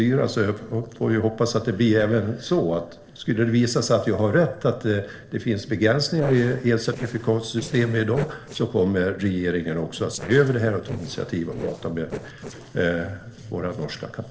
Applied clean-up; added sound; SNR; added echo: neural separator model SepFormer DNS4.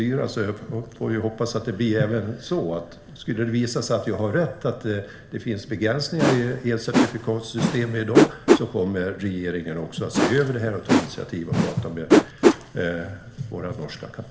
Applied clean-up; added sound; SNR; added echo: none; Whoosh, swoosh, swish; -3 dB; reverberation time 2.0 s.